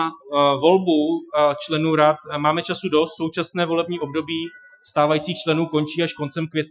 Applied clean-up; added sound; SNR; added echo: classical method Wiener filter.